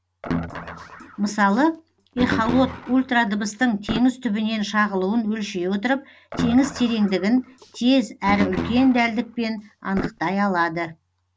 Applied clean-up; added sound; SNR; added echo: none; Guitar; 9 dB; none.